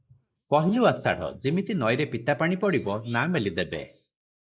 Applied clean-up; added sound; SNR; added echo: neural mask model Resemble Enhance denoiser.